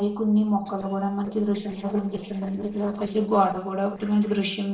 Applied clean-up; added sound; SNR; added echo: neural separator model SepFormer DNS4.